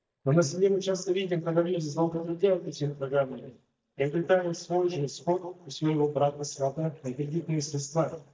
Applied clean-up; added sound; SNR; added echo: neural mask model DeepFilterNet 3.